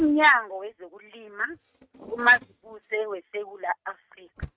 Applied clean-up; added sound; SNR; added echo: neural mask model RNNoise.